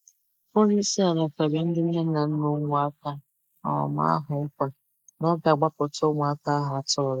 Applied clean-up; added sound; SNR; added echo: neural mask model Resemble Enhance denoiser.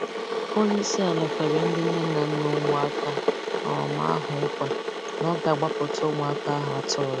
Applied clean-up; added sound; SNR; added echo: none; Boiling / Water; 1 dB; none.